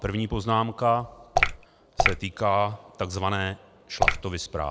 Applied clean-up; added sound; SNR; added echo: none; Drip / Water; -5 dB; none.